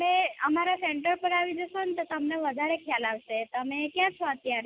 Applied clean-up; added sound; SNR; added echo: none; none; none; none.